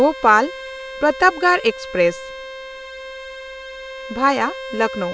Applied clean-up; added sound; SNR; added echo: none; Bowed string instrument; 12 dB; none.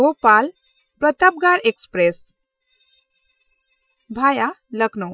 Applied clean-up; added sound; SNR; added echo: classical method Wiener filter.